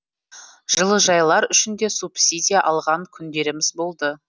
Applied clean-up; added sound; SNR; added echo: none; none; none; none.